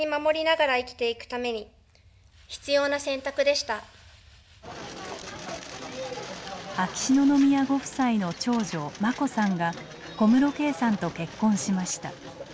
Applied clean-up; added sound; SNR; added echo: none; none; none; none.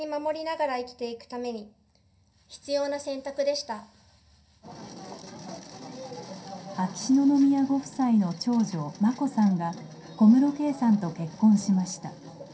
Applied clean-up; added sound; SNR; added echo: none; none; none; reverberation time 0.3 s.